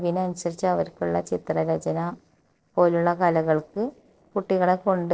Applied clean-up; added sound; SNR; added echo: neural separator model SepFormer DNS4.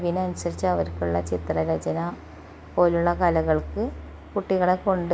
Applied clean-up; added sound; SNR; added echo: none; Fixed-wing aircraft, airplane; 12 dB; none.